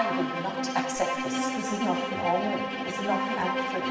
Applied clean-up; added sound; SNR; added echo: none; Bowed string instrument; -1 dB; reverberation time 1.7 s.